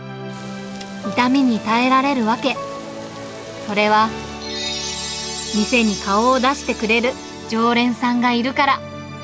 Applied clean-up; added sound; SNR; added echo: none; none; none; none.